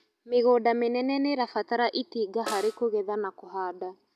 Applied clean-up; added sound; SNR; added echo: none; Snare drum; 15 dB; none.